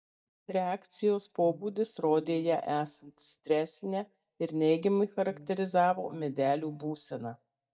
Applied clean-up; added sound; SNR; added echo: neural mask model DeepFilterNet 3.